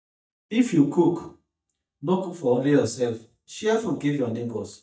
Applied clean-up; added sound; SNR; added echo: neural mask model DeepFilterNet 3.